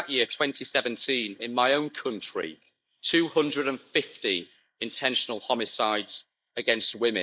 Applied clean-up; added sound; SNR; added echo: neural mask model Resemble Enhance denoiser.